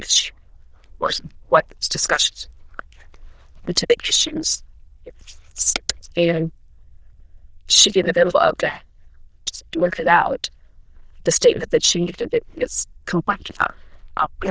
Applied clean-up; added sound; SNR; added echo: neural diffusion model UNIVERSE++.